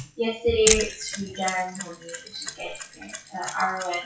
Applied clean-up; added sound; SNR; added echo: classical method WPE with log-MMSE.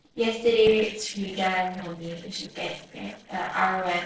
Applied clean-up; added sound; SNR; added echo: neural separator model SepFormer DNS4.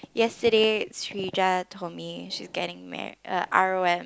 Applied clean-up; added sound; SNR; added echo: none; none; none; none.